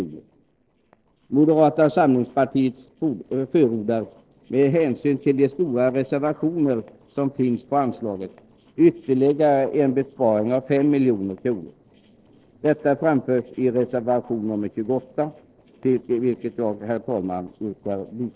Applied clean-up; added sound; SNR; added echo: neural separator model SepFormer DNS4.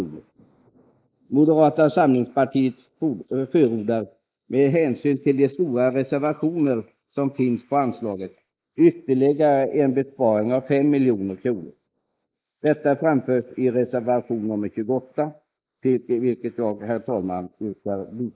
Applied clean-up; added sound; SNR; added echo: neural mask model Resemble Enhance denoiser.